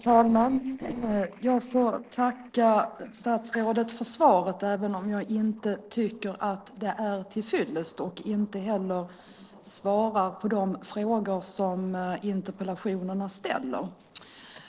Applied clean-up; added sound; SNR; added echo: neural separator model SepFormer DNS4.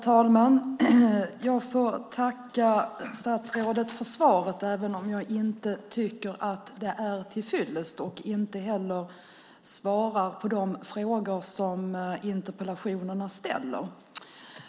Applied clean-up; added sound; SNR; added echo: none; none; none; none.